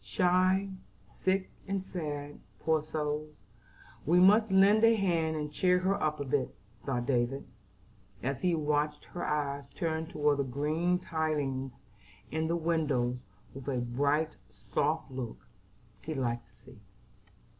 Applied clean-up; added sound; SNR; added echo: none; none; none; none.